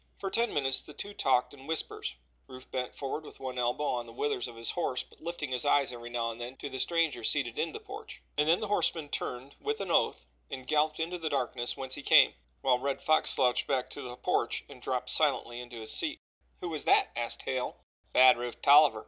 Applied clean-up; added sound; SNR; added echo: none; none; none; none.